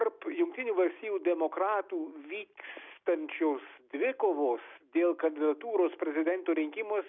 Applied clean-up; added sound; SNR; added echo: none; none; none; none.